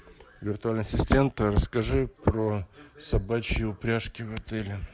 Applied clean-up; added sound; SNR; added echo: none; none; none; none.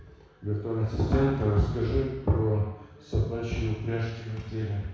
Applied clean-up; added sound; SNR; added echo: none; none; none; reverberation time 1.1 s.